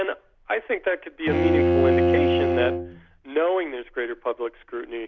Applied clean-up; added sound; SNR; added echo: none; Bowed string instrument; -2 dB; none.